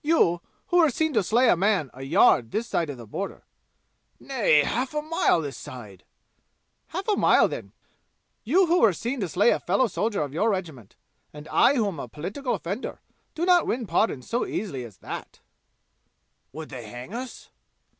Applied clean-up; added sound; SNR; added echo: none; none; none; none.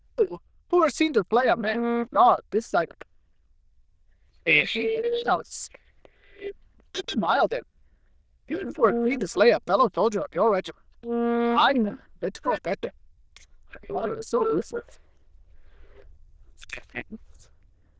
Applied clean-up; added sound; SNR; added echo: neural diffusion model UNIVERSE++.